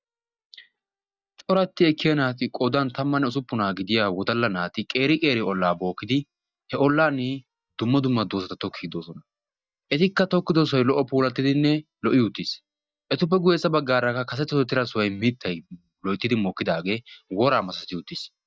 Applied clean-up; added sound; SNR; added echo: neural mask model DeepFilterNet 3.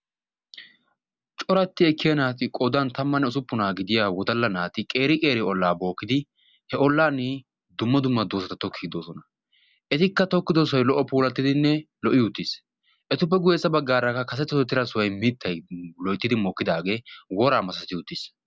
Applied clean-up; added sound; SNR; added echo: none; none; none; none.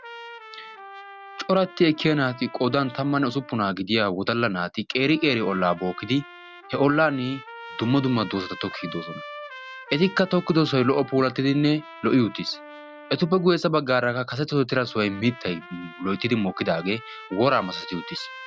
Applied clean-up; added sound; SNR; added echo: none; Trumpet; 18 dB; none.